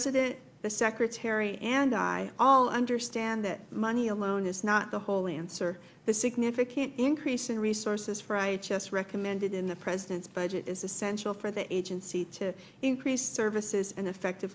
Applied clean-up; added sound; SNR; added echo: none; none; none; none.